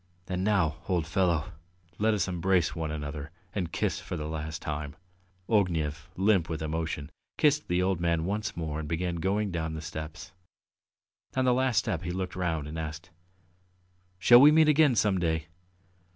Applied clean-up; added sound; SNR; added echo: none; none; none; none.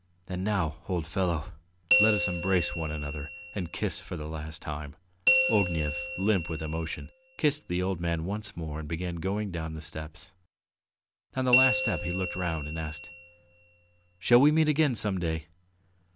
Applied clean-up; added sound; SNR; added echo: none; Bell; 0 dB; none.